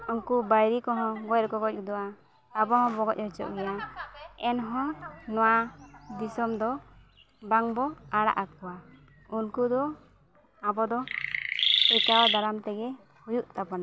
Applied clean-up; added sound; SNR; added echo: none; Chirp, tweet; -4 dB; none.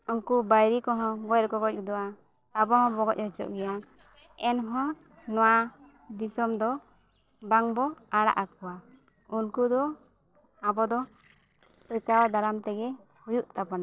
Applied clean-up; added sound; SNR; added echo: neural separator model SepFormer DNS4.